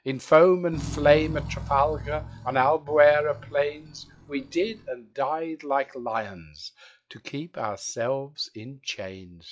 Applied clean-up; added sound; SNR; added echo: classical method log-MMSE.